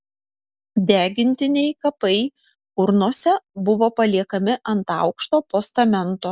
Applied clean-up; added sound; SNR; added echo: none; none; none; none.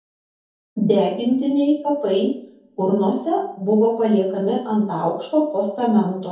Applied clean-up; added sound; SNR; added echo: none; none; none; reverberation time 0.6 s.